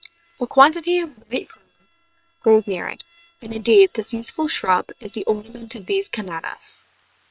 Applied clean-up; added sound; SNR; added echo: neural separator model SepFormer WHAM!.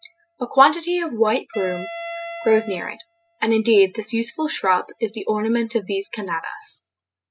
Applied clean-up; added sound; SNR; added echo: classical method spectral subtraction.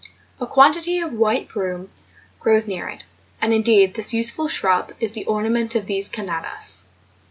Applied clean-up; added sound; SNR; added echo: none; none; none; none.